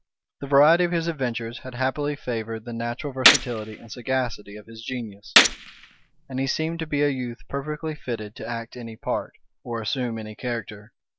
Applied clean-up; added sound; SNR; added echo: none; Gunshot, gunfire; -3 dB; none.